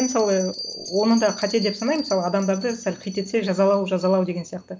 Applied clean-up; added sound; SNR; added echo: none; Bell; 14 dB; none.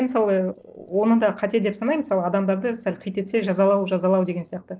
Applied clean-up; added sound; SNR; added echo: neural separator model SepFormer DNS4.